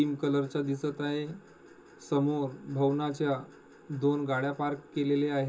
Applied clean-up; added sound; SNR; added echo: none; none; none; reverberation time 0.2 s.